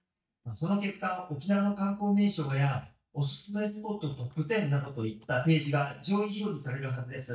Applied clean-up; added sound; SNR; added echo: neural mask model DeepFilterNet 3.